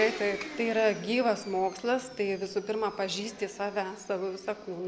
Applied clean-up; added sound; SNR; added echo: none; Domestic sounds, home sounds; 14 dB; none.